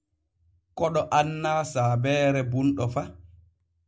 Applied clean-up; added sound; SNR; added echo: none; none; none; none.